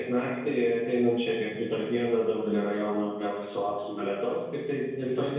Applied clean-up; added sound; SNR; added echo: none; none; none; reverberation time 0.9 s.